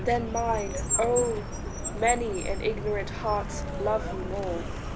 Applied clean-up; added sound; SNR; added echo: none; Car; 2 dB; none.